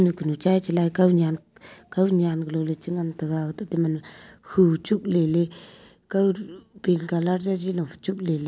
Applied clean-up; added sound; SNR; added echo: none; none; none; none.